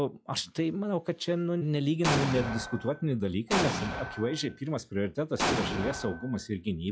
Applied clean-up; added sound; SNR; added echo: classical method log-MMSE.